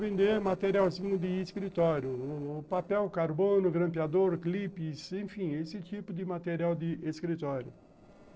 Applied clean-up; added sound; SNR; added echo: neural separator model SepFormer DNS4.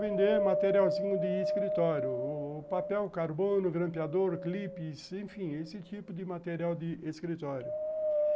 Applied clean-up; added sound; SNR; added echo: none; Wind; 1 dB; none.